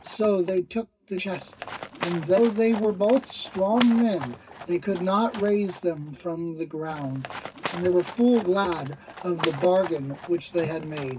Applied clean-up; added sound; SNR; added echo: none; Livestock, farm animals, working animals; 14 dB; reverberation time 0.2 s.